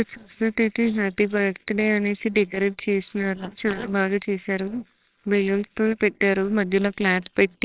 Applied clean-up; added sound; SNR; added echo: neural separator model SepFormer WHAMR!.